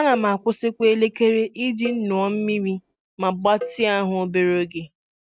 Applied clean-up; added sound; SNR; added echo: none; Cowbell; 17 dB; none.